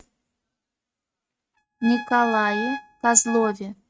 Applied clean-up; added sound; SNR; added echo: neural mask model RNNoise.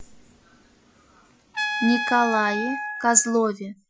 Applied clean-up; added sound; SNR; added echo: classical method Wiener filter.